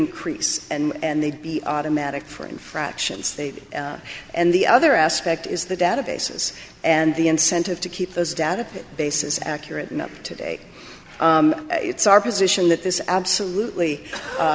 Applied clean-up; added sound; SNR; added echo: none; none; none; none.